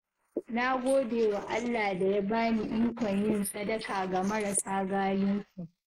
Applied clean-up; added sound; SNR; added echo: neural mask model Resemble Enhance denoiser.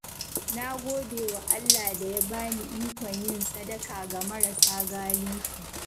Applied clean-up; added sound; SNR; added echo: none; Bathtub (filling or washing); -4 dB; none.